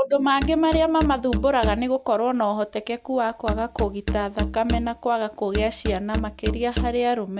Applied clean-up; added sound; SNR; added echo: none; Musical instrument; 6 dB; none.